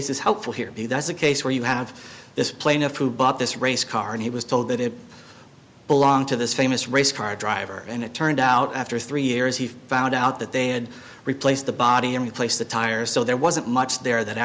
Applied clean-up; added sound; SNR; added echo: none; none; none; none.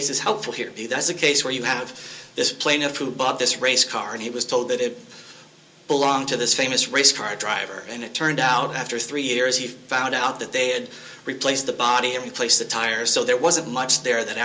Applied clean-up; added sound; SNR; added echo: none; none; none; reverberation time 0.2 s.